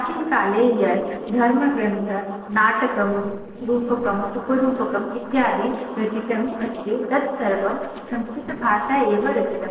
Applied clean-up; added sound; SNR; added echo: neural separator model SepFormer DNS4.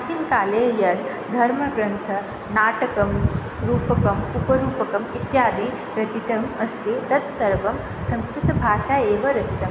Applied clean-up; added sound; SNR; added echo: none; none; none; none.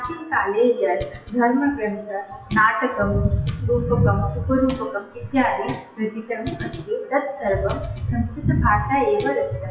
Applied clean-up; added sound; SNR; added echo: classical method WPE with log-MMSE.